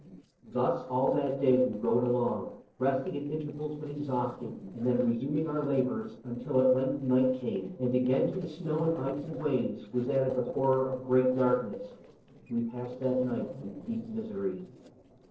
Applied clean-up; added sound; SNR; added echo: neural separator model SepFormer DNS4.